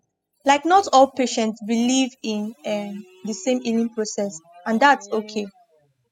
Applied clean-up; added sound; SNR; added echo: classical method spectral subtraction.